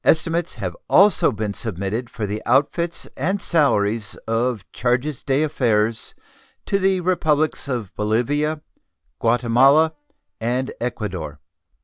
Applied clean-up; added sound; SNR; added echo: none; Brass instrument; 19 dB; none.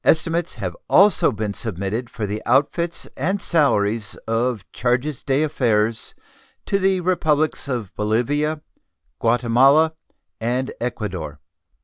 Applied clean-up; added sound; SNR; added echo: none; none; none; none.